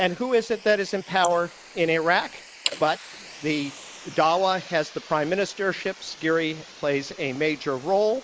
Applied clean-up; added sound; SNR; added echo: neural mask model Resemble Enhance denoiser.